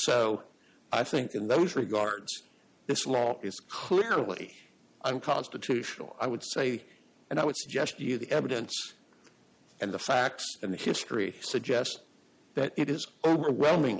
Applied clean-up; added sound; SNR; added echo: none; none; none; none.